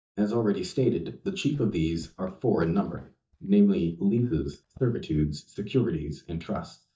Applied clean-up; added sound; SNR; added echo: neural mask model DeepFilterNet 3.